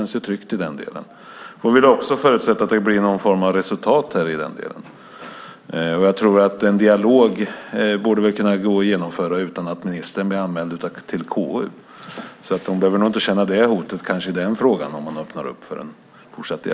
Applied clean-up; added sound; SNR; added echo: none; none; none; none.